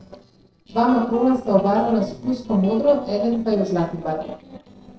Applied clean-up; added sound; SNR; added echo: neural separator model SepFormer DNS4.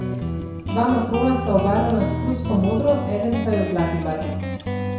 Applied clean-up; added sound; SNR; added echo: none; Guitar; 3 dB; reverberation time 0.7 s.